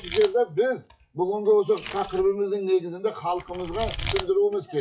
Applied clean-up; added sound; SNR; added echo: classical method WPE with log-MMSE.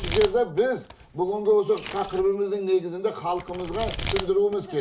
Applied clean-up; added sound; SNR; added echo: none; Domestic sounds, home sounds; 12 dB; reverberation time 0.4 s.